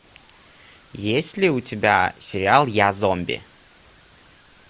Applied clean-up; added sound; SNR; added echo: none; none; none; none.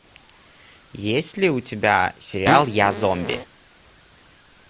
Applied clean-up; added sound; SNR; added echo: none; Fart; 2 dB; none.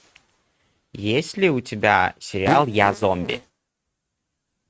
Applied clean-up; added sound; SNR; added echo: neural mask model RNNoise.